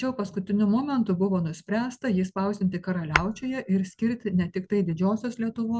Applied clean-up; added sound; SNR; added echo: none; Tap / Hammer; 9 dB; none.